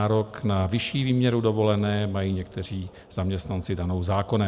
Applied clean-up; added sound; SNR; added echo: none; none; none; none.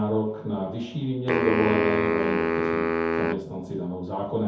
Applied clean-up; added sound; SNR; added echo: none; Wind instrument, woodwind instrument; -1 dB; reverberation time 0.6 s.